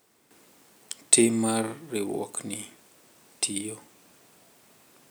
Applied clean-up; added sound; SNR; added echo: none; none; none; none.